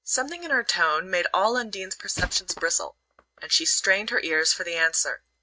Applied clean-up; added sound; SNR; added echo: neural mask model RNNoise.